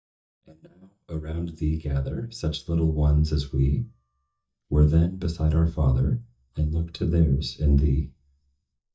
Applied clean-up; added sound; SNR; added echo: neural mask model DeepFilterNet 3.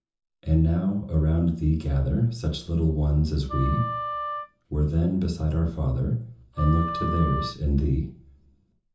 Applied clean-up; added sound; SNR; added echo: none; Wind instrument, woodwind instrument; 9 dB; reverberation time 0.6 s.